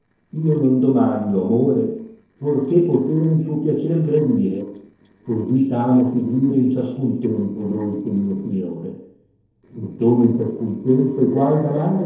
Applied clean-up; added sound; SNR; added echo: neural separator model SepFormer DNS4.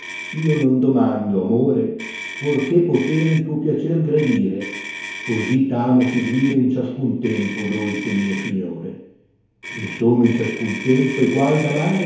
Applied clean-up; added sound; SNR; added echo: none; Motor vehicle (road); 14 dB; reverberation time 1.0 s.